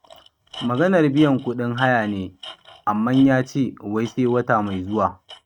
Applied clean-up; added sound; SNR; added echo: neural mask model RNNoise.